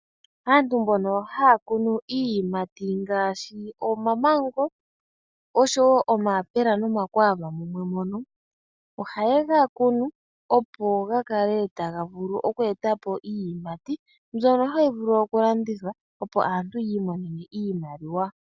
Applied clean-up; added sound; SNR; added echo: none; none; none; none.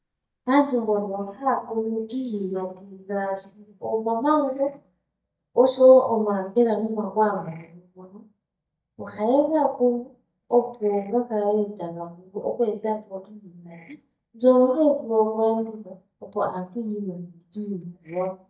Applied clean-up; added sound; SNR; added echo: neural mask model DeepFilterNet 3.